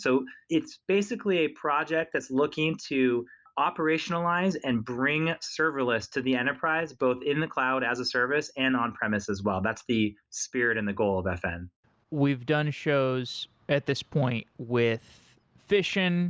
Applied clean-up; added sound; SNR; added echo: none; none; none; none.